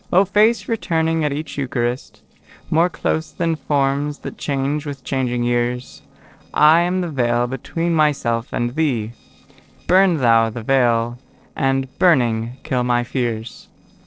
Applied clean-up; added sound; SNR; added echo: neural separator model SepFormer DNS4.